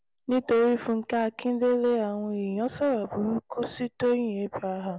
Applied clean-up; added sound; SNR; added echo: none; none; none; none.